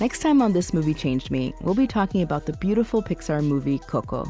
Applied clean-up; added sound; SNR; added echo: none; none; none; none.